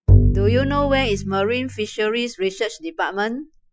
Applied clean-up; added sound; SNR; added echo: classical method Wiener filter.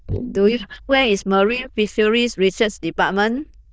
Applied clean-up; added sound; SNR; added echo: neural diffusion model UNIVERSE++.